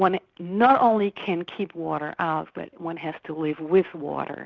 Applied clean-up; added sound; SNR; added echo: none; none; none; none.